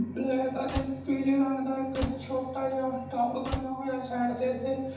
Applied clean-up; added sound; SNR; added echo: none; Slam; 10 dB; reverberation time 0.9 s.